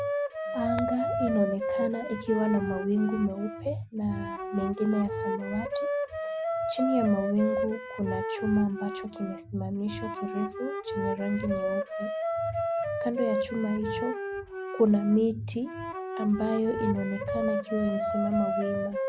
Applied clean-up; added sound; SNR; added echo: none; Wind instrument, woodwind instrument; 3 dB; none.